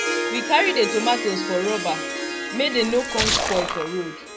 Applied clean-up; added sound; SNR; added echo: none; Harp + Splash, splatter; 2 dB; none.